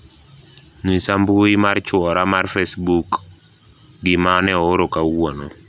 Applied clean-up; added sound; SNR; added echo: none; none; none; none.